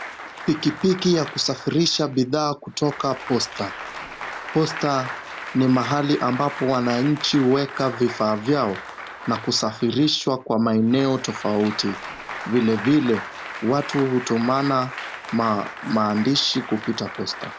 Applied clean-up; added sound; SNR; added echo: none; Applause; 12 dB; none.